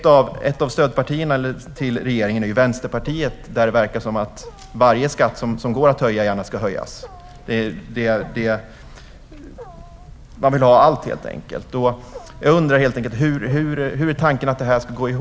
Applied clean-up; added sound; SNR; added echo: none; Wild animals; 20 dB; none.